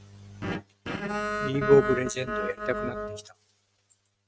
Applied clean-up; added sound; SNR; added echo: neural mask model RNNoise.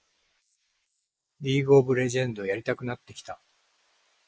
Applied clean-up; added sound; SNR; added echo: neural mask model Resemble Enhance denoiser.